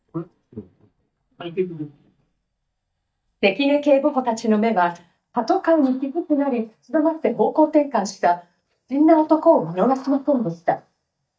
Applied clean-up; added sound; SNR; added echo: neural mask model DeepFilterNet 3.